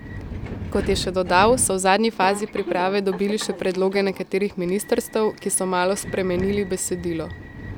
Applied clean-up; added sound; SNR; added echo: none; Subway, metro, underground; 11 dB; none.